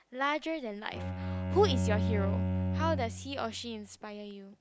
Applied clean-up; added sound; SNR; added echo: none; Bowed string instrument; -1 dB; none.